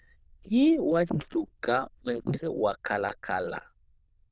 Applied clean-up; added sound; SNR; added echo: neural diffusion model UNIVERSE++.